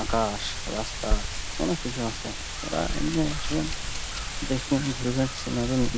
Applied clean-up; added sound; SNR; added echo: none; Wind; 1 dB; none.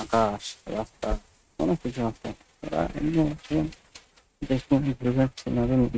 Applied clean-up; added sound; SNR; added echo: neural mask model RNNoise.